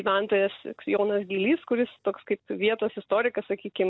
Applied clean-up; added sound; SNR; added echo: none; none; none; none.